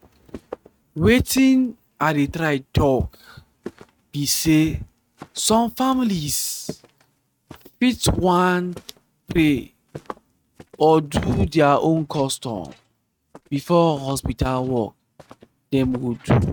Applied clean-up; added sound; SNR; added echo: neural mask model RNNoise.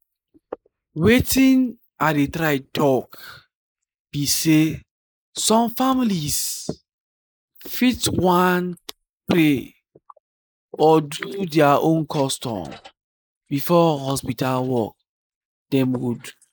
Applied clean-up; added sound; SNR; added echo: neural mask model Resemble Enhance denoiser.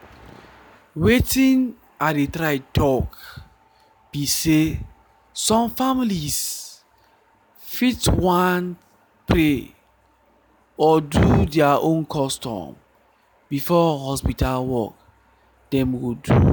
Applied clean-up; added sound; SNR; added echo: none; none; none; none.